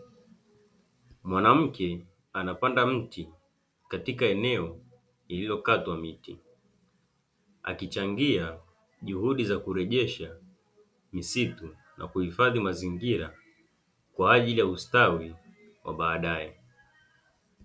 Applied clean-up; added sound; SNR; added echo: none; none; none; none.